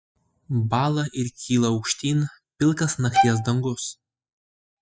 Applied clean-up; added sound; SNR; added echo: classical method spectral subtraction.